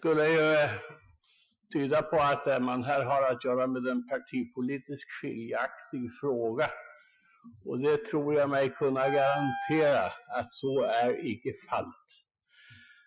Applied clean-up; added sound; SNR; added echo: classical method Wiener filter.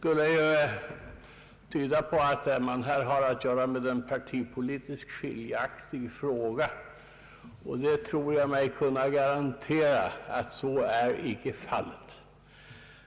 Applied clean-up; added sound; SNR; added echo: none; none; none; none.